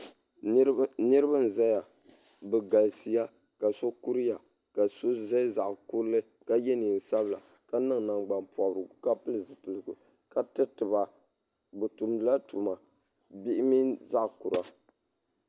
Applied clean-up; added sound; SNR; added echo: none; none; none; none.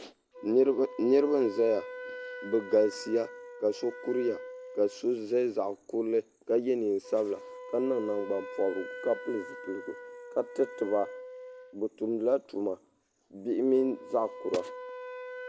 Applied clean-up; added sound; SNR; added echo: none; Wind instrument, woodwind instrument; 14 dB; none.